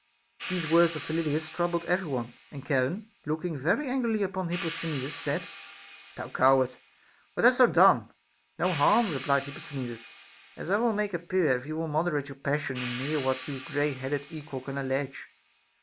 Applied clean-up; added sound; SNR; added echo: none; Hi-hat; 15 dB; none.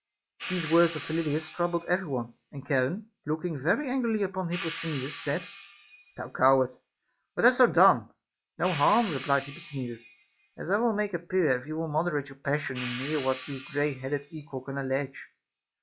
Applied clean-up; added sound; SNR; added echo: classical method log-MMSE.